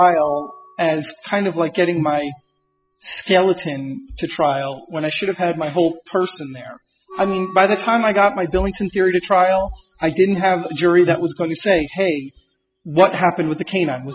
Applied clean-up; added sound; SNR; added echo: classical method spectral subtraction.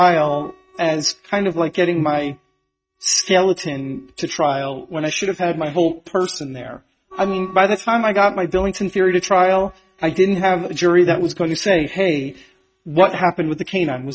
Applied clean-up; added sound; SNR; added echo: neural mask model RNNoise.